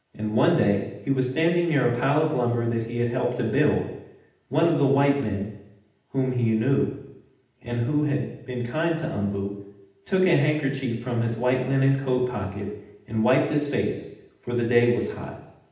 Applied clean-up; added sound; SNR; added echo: none; none; none; reverberation time 0.8 s.